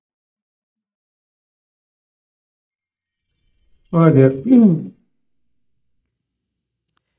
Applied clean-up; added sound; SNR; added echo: neural mask model DeepFilterNet 3.